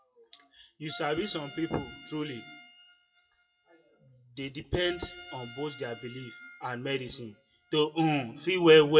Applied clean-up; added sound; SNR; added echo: classical method WPE with log-MMSE.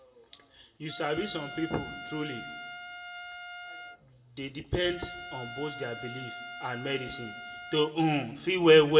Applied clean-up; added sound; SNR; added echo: none; Trumpet; 13 dB; reverberation time 0.8 s.